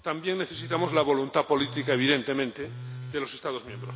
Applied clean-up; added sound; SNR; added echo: none; Telephone; 13 dB; none.